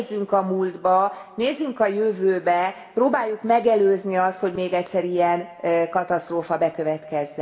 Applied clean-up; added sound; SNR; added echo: none; none; none; reverberation time 2.3 s.